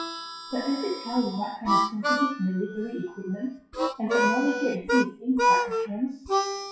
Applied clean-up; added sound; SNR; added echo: classical method WPE with log-MMSE.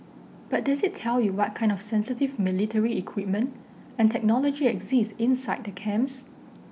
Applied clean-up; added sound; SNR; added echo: none; none; none; none.